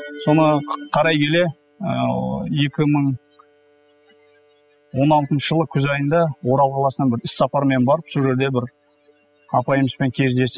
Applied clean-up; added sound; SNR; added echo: classical method spectral subtraction.